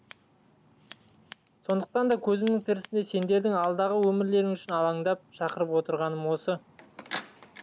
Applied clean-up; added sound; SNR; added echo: none; Scissors; 19 dB; none.